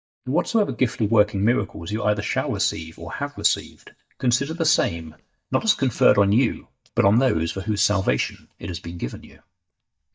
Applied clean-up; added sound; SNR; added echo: neural mask model DeepFilterNet 3.